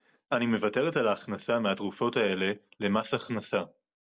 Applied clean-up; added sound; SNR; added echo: none; none; none; none.